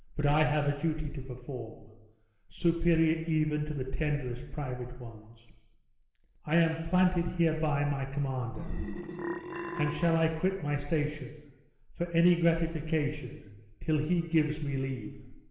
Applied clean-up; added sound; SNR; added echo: none; Burping, eructation; 6 dB; reverberation time 1.1 s.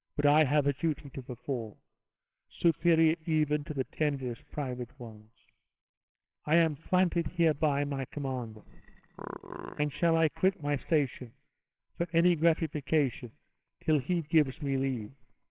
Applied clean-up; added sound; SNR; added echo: neural separator model SepFormer WHAMR!.